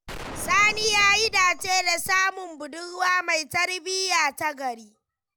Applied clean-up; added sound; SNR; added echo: none; Gunshot, gunfire; 15 dB; none.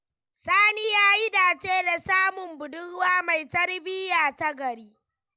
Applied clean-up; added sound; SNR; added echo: none; none; none; none.